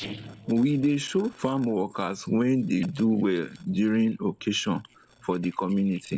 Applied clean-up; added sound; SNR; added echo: neural separator model SepFormer DNS4.